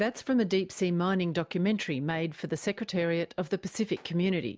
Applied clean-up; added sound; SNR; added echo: none; none; none; none.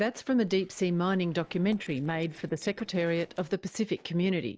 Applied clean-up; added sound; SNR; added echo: neural separator model SepFormer DNS4.